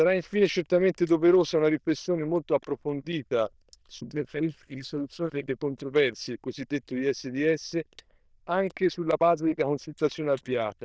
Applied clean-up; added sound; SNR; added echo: neural diffusion model UNIVERSE++.